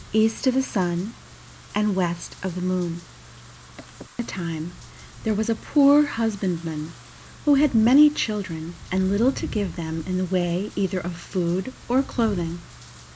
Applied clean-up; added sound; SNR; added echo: none; Wind / Rain; 18 dB; none.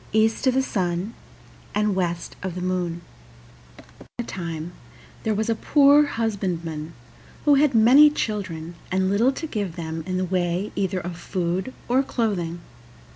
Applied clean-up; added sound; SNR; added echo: none; none; none; none.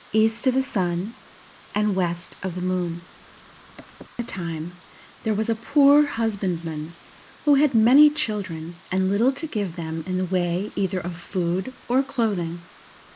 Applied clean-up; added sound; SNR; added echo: neural mask model Resemble Enhance denoiser.